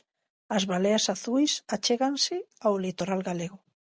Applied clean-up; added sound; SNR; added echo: none; none; none; none.